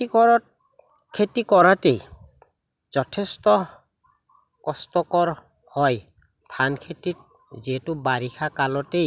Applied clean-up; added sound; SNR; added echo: none; none; none; none.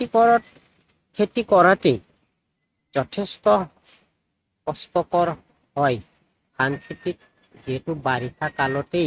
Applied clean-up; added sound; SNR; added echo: neural mask model RNNoise.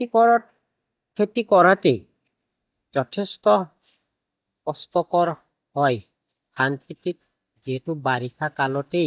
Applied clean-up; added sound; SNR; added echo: neural mask model DeepFilterNet 3.